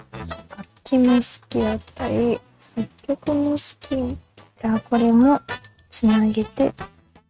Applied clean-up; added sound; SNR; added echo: neural mask model RNNoise.